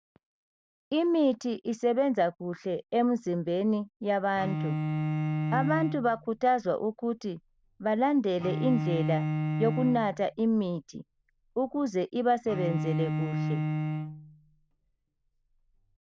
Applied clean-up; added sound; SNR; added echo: none; Bowed string instrument; 4 dB; none.